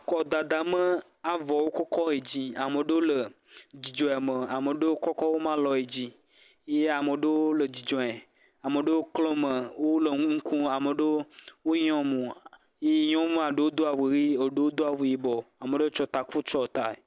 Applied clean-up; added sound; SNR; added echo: none; none; none; none.